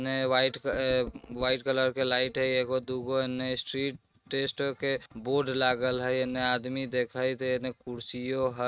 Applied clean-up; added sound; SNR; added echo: neural mask model RNNoise.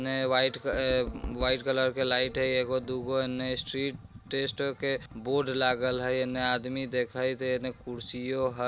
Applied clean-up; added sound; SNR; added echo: none; Computer keyboard; 18 dB; none.